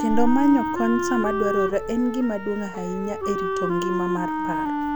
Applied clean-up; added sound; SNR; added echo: none; Wind instrument, woodwind instrument; 3 dB; none.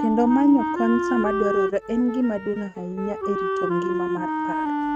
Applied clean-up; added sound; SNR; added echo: neural mask model RNNoise.